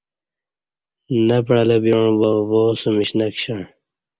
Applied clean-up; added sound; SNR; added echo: none; none; none; none.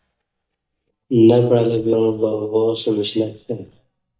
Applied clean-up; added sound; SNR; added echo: neural mask model DeepFilterNet 3.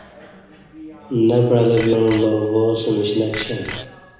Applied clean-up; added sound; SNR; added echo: none; Bicycle bell; 17 dB; reverberation time 1.0 s.